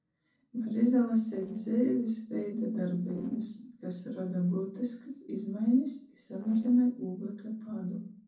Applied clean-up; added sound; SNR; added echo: neural separator model SepFormer DNS4.